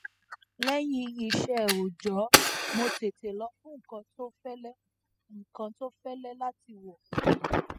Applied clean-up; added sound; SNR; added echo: classical method spectral subtraction.